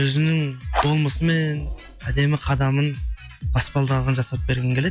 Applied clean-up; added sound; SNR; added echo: classical method log-MMSE.